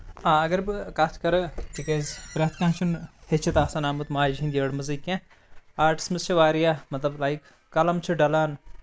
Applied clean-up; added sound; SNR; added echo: none; none; none; none.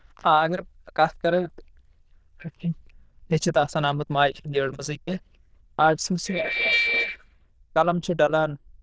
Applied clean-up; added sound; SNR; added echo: neural diffusion model UNIVERSE++.